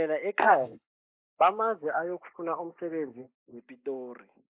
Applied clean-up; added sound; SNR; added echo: neural mask model Resemble Enhance denoiser.